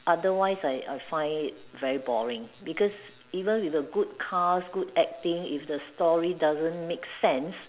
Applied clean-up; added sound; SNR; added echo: none; none; none; none.